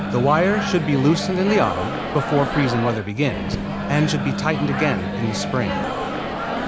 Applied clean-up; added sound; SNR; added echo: none; Microwave oven; 3 dB; none.